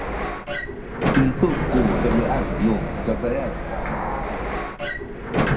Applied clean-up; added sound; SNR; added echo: none; Sliding door; -2 dB; reverberation time 0.2 s.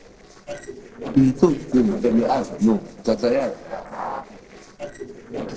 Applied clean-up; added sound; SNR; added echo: neural separator model SepFormer DNS4.